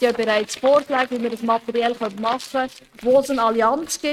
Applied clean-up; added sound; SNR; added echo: neural mask model RNNoise.